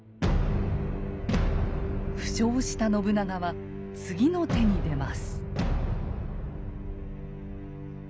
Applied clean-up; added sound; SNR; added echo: none; none; none; none.